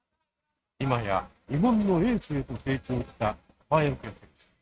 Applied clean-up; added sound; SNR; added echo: neural mask model RNNoise.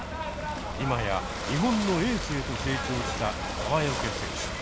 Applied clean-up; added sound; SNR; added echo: none; Ocean / Boat, Water vehicle; 2 dB; none.